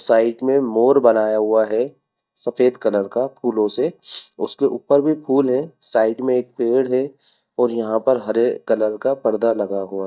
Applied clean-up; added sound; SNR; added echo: neural mask model DeepFilterNet 3.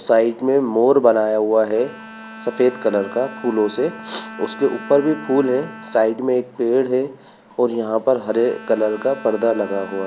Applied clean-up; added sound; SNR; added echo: none; Bowed string instrument; 18 dB; none.